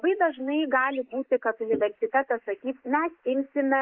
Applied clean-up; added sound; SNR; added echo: neural mask model Resemble Enhance denoiser.